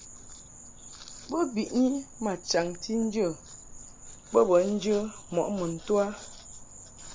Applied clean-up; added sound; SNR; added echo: none; Insect; 16 dB; none.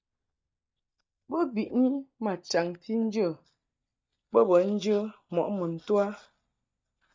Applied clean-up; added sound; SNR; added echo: neural mask model DeepFilterNet 3.